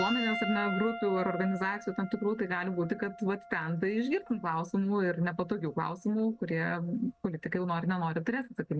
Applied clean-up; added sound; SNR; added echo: none; Piano; 11 dB; none.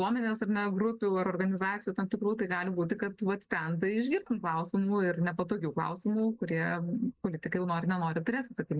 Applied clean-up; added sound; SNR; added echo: neural mask model Resemble Enhance denoiser.